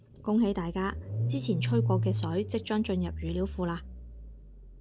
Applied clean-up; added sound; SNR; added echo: none; Engine starting / Car; 3 dB; none.